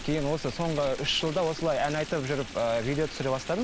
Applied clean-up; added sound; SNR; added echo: none; Stream; 10 dB; none.